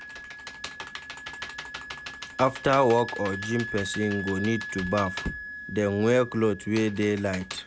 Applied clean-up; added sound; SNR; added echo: none; Computer keyboard + Wind instrument, woodwind instrument; 11 dB; none.